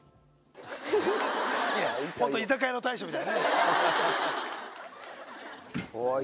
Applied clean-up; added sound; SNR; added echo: none; none; none; none.